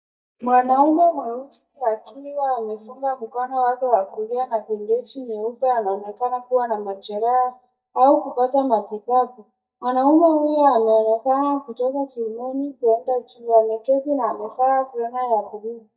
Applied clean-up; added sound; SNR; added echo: neural mask model DeepFilterNet 3.